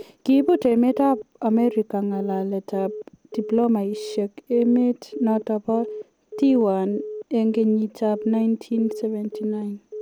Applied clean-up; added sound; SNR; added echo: none; Telephone; 13 dB; none.